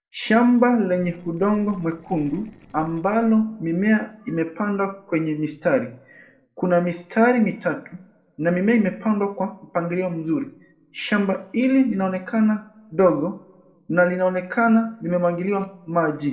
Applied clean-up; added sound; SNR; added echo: neural separator model SepFormer DNS4.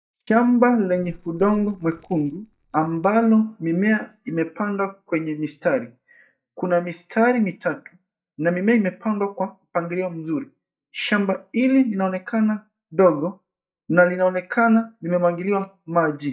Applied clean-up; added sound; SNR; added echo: neural mask model DeepFilterNet 3.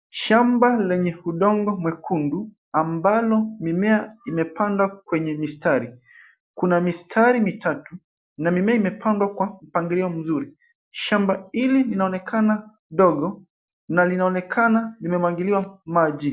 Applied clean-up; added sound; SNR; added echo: none; none; none; none.